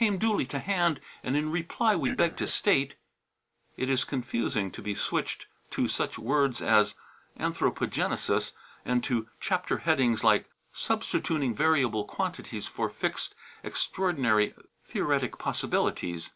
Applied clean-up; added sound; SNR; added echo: neural separator model SepFormer DNS4.